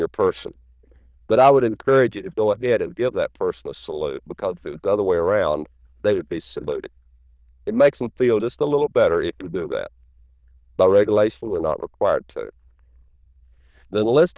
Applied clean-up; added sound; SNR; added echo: neural diffusion model UNIVERSE++.